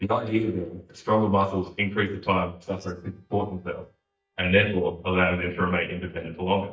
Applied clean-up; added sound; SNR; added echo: neural mask model DeepFilterNet 3.